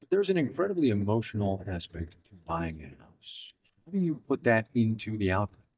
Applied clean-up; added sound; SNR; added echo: neural mask model DeepFilterNet 3.